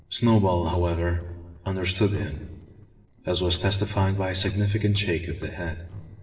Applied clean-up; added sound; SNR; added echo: neural separator model SepFormer DNS4.